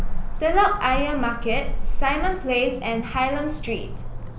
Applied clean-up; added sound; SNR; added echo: none; Cricket / Motor vehicle (road); 0 dB; none.